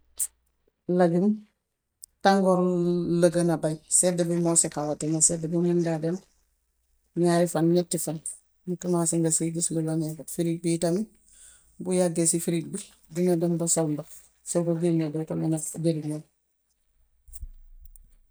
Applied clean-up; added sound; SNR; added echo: neural mask model DeepFilterNet 3.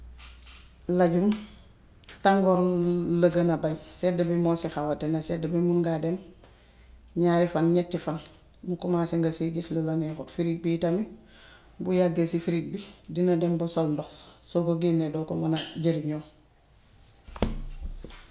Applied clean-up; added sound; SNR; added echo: none; none; none; none.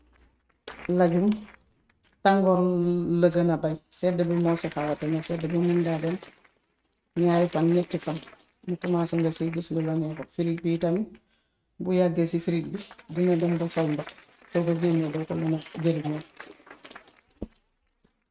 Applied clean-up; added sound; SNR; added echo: neural mask model RNNoise.